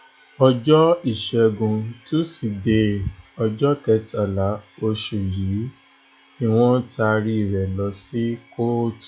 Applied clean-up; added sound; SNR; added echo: classical method log-MMSE.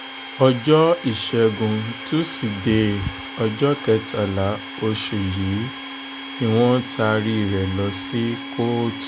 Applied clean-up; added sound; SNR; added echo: none; Domestic sounds, home sounds; 11 dB; none.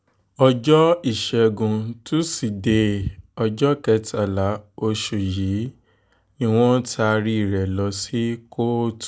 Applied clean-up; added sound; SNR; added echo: none; none; none; none.